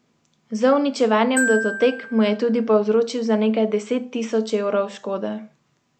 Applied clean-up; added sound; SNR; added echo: none; Glockenspiel; 11 dB; none.